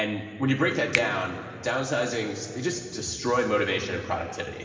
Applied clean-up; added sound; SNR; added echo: none; Finger snapping; 10 dB; reverberation time 2.5 s.